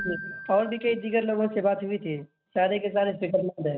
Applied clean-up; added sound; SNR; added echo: neural mask model RNNoise.